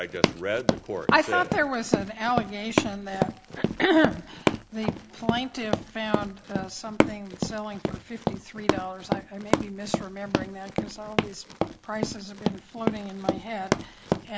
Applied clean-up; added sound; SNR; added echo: none; Run; -1 dB; none.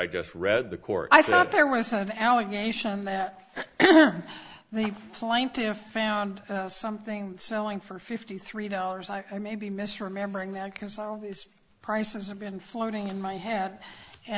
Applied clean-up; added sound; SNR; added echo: none; none; none; none.